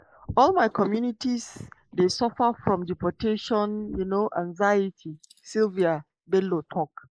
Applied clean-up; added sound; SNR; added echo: neural mask model Resemble Enhance denoiser.